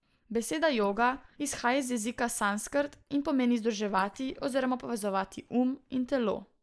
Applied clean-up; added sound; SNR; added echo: neural mask model Resemble Enhance denoiser.